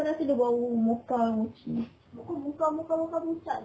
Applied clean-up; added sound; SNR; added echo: none; none; none; none.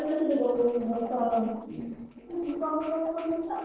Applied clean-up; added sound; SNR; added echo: neural separator model SepFormer DNS4.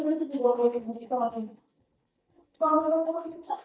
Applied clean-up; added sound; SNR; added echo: neural mask model DeepFilterNet 3.